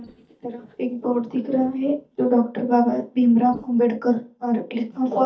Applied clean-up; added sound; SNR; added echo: neural mask model DeepFilterNet 3.